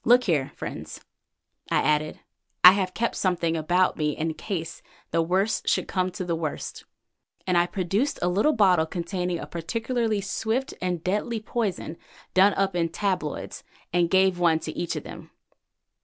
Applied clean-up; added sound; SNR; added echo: none; none; none; none.